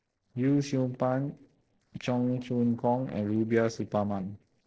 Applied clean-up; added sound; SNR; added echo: neural separator model SepFormer DNS4.